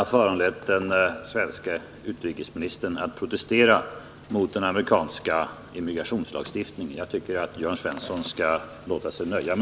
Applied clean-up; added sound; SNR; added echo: none; none; none; none.